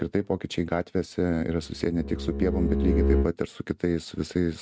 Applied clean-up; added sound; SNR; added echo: neural mask model RNNoise.